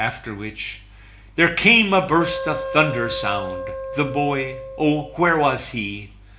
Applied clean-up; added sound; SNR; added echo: none; Wind instrument, woodwind instrument; 9 dB; reverberation time 0.4 s.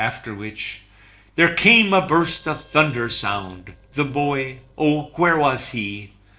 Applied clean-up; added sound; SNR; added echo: neural separator model SepFormer DNS4.